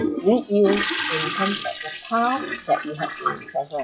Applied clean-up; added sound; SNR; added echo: classical method log-MMSE.